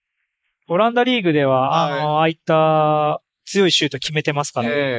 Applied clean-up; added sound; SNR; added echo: neural mask model Resemble Enhance denoiser.